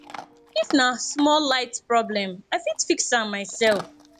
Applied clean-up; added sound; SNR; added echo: none; Chewing, mastication / Dog; 19 dB; none.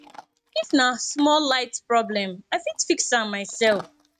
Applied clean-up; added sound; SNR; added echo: neural mask model RNNoise.